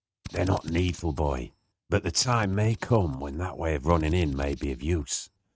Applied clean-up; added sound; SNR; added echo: neural mask model RNNoise.